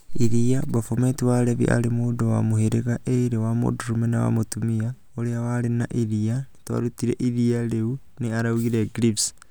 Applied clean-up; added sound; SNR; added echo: none; none; none; none.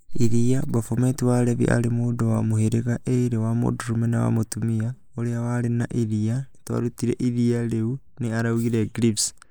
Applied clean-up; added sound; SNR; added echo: neural mask model Resemble Enhance denoiser.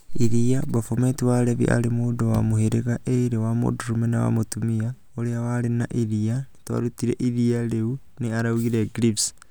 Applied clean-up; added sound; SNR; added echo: none; Bass drum; 18 dB; none.